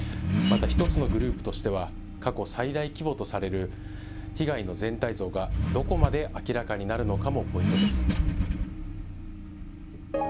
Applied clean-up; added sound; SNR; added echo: none; Accelerating, revving, vroom; -2 dB; none.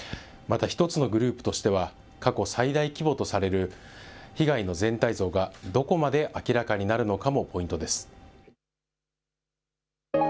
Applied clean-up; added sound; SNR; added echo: none; none; none; none.